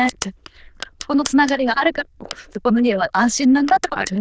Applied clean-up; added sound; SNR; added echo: neural diffusion model UNIVERSE++.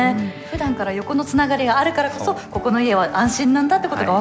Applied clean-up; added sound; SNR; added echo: none; none; none; none.